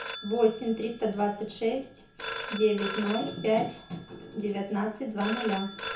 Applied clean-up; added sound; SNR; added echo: none; Telephone; 11 dB; reverberation time 0.6 s.